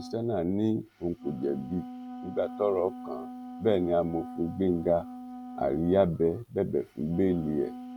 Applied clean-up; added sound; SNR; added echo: none; Wind instrument, woodwind instrument; 13 dB; none.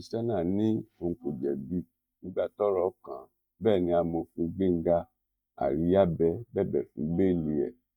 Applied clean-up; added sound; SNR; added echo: neural mask model DeepFilterNet 3.